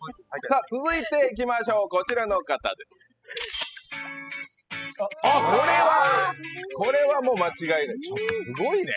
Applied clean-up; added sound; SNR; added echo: classical method spectral subtraction.